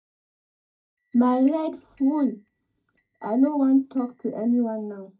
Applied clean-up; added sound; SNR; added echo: neural mask model DeepFilterNet 3.